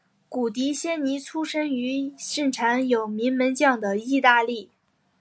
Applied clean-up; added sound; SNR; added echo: none; none; none; none.